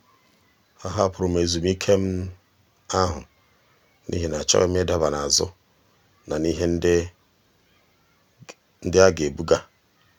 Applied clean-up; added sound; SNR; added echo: none; none; none; none.